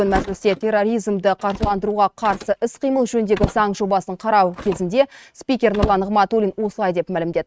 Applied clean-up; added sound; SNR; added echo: neural mask model RNNoise.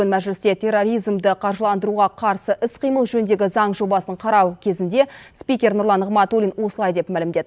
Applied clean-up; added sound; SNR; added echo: none; none; none; none.